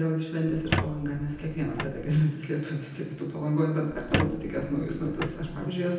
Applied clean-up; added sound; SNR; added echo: none; Squeak; 5 dB; reverberation time 0.9 s.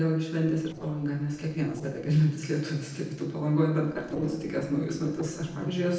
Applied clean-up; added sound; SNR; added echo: neural separator model SepFormer DNS4.